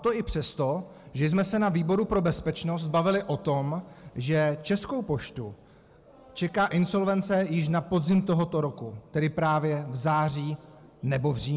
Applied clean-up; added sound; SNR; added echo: none; none; none; none.